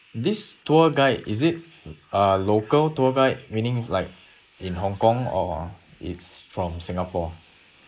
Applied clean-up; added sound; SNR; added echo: neural mask model Resemble Enhance denoiser.